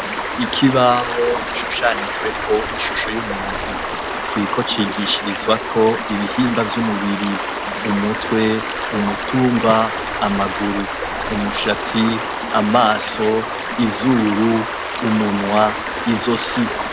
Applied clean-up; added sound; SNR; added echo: none; Stream; 4 dB; none.